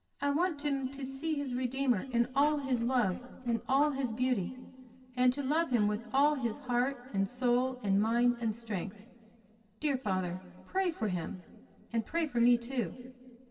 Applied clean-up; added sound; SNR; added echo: neural separator model SepFormer DNS4.